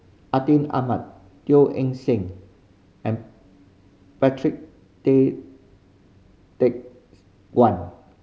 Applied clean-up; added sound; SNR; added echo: none; none; none; none.